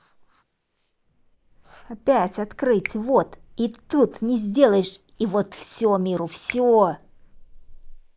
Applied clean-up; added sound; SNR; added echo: neural mask model Resemble Enhance denoiser.